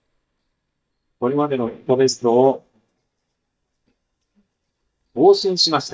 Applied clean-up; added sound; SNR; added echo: neural mask model DeepFilterNet 3.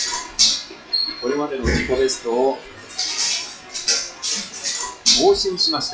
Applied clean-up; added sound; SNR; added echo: classical method WPE with log-MMSE.